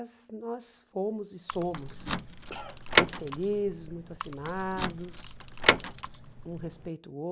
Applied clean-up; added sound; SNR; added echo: none; Door / Car; -4 dB; none.